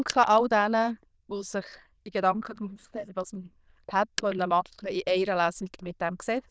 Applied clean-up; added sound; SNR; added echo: neural diffusion model UNIVERSE++.